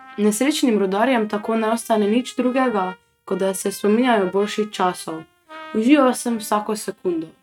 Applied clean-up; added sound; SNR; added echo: neural mask model RNNoise.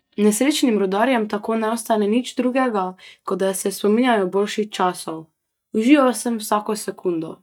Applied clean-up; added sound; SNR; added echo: neural mask model DeepFilterNet 3.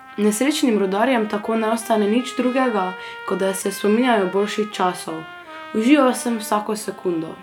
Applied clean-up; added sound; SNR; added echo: none; Trumpet; 16 dB; none.